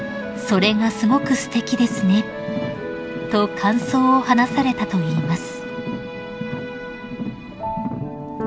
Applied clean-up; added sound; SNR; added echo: none; Car; 10 dB; none.